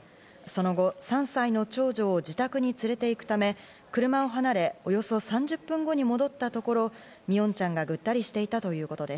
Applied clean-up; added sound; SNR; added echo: none; none; none; none.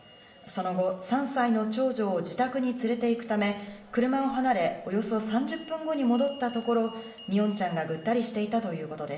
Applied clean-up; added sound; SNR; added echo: none; Bell; 18 dB; reverberation time 2.0 s.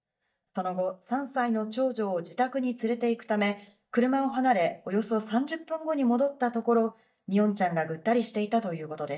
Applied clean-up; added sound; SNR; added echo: neural mask model DeepFilterNet 3.